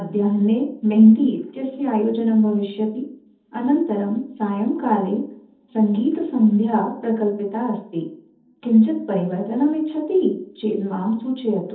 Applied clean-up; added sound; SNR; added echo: none; none; none; reverberation time 0.7 s.